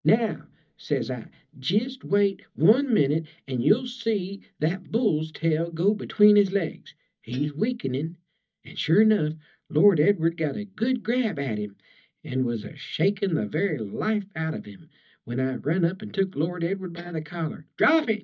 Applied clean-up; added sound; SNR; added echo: neural mask model DeepFilterNet 3.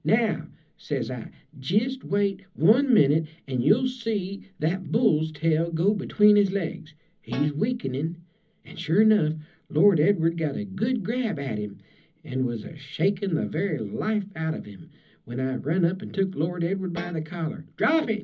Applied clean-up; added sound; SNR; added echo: none; Guitar; 14 dB; reverberation time 0.4 s.